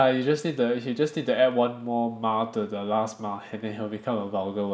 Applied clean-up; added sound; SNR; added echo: none; none; none; none.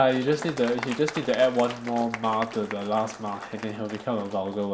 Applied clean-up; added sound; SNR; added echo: none; Applause; 13 dB; none.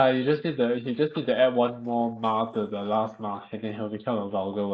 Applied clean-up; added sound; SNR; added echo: neural mask model Resemble Enhance denoiser.